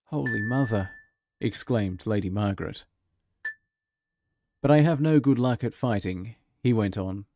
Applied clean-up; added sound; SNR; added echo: neural mask model RNNoise.